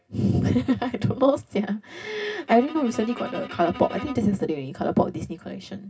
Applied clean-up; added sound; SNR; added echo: none; Bowed string instrument; 16 dB; reverberation time 0.4 s.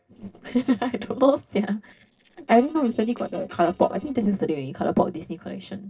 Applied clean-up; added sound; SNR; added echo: neural separator model SepFormer DNS4.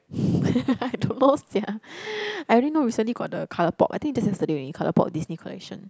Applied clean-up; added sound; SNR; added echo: none; none; none; none.